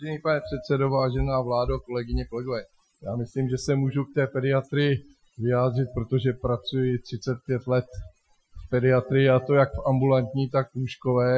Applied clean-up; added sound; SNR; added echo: classical method Wiener filter.